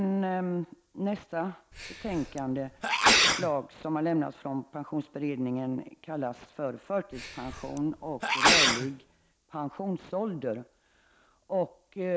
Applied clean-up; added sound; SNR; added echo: none; Sneeze; -5 dB; none.